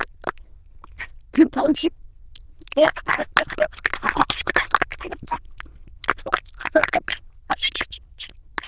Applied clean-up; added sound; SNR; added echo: neural diffusion model UNIVERSE++.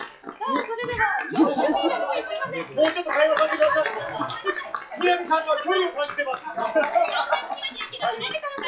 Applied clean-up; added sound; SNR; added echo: classical method log-MMSE.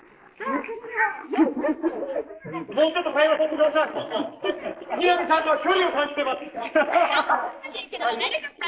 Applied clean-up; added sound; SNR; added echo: neural mask model Resemble Enhance denoiser.